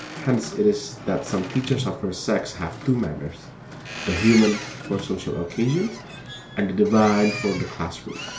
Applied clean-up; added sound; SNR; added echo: none; Boat, Water vehicle; 11 dB; none.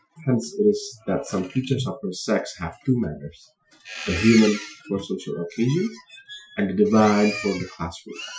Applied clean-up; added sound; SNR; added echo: classical method Wiener filter.